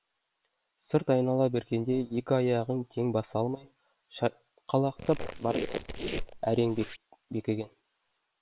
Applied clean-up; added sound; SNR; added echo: neural separator model SepFormer WHAM!.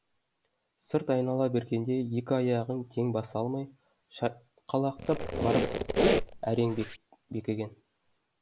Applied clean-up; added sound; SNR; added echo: none; Squeak; -2 dB; none.